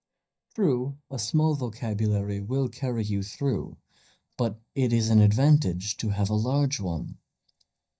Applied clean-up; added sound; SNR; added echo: neural mask model DeepFilterNet 3.